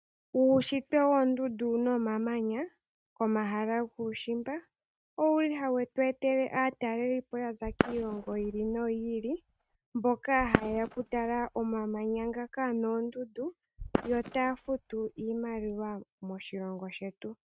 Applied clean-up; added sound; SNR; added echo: neural mask model RNNoise.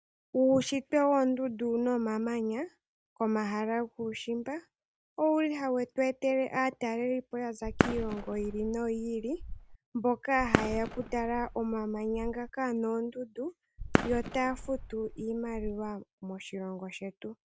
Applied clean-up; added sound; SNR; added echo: none; Fireworks; 3 dB; none.